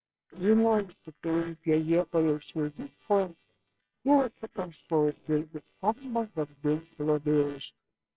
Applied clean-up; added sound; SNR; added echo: neural separator model SepFormer WHAMR!.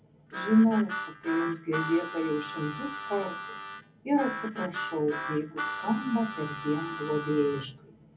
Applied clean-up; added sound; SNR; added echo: none; Harmonica; 8 dB; reverberation time 0.4 s.